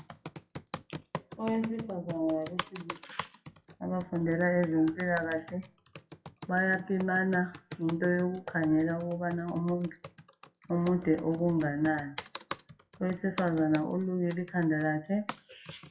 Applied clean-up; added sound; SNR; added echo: classical method WPE with log-MMSE.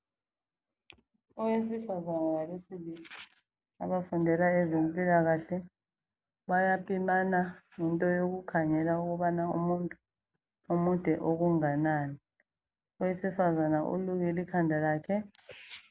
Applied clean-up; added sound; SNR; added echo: none; none; none; none.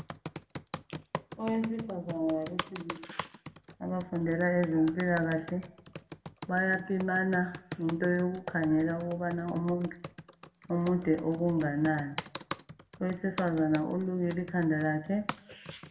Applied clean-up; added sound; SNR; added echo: none; Computer keyboard; 13 dB; reverberation time 0.5 s.